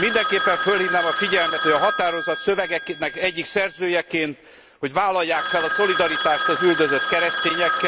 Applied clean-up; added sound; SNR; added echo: none; Telephone; -1 dB; none.